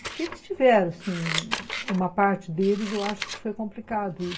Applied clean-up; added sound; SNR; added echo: none; Scissors; 10 dB; reverberation time 0.2 s.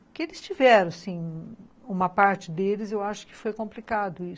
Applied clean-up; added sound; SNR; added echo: none; none; none; none.